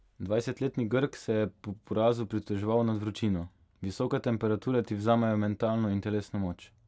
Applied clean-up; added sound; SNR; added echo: none; none; none; none.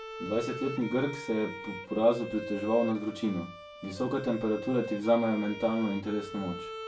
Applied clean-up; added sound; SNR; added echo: none; Bowed string instrument; 10 dB; reverberation time 0.3 s.